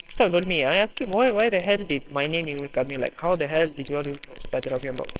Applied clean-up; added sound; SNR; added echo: neural separator model SepFormer WHAMR!.